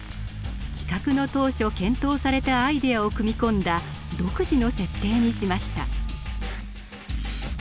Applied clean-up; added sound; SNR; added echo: none; none; none; none.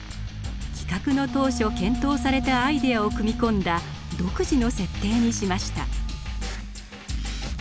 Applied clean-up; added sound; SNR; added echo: none; Wind instrument, woodwind instrument; 8 dB; none.